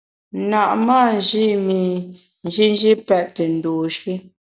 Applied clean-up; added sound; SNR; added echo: none; none; none; none.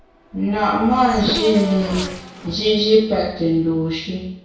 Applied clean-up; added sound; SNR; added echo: none; Race car, auto racing / Accelerating, revving, vroom; 12 dB; reverberation time 0.6 s.